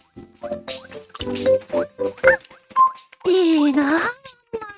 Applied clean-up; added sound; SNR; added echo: neural mask model RNNoise.